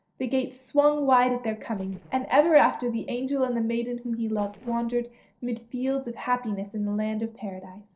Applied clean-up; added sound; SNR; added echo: neural separator model SepFormer DNS4.